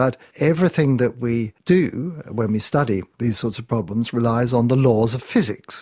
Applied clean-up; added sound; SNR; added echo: none; none; none; none.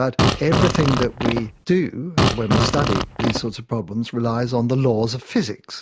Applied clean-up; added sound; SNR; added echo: none; Fart; -1 dB; none.